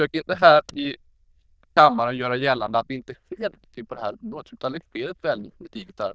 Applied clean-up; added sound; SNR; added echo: neural diffusion model UNIVERSE++.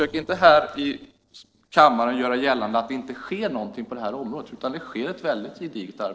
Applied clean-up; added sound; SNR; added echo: neural separator model SepFormer DNS4.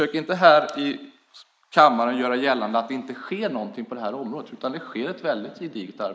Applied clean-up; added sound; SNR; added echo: neural mask model Resemble Enhance denoiser.